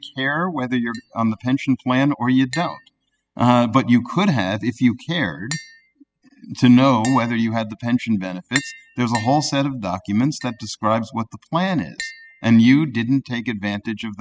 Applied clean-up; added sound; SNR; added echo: classical method spectral subtraction.